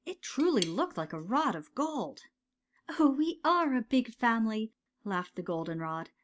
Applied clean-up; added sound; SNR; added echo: none; Cutlery, silverware / Tap; 12 dB; none.